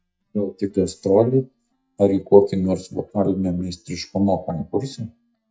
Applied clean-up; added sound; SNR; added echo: neural mask model DeepFilterNet 3.